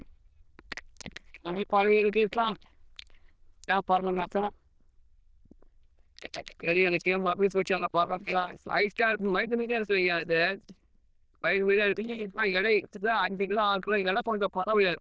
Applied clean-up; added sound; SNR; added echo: neural diffusion model UNIVERSE++.